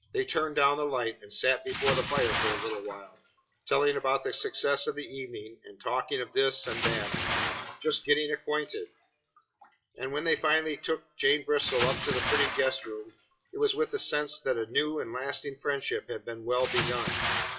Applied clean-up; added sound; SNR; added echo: classical method WPE with log-MMSE.